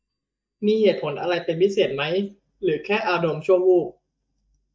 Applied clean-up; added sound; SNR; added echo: neural mask model DeepFilterNet 3.